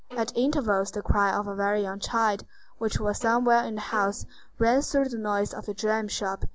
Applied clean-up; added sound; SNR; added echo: none; Bowed string instrument; 18 dB; none.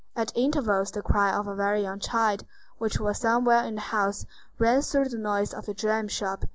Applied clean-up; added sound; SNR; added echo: neural mask model Resemble Enhance denoiser.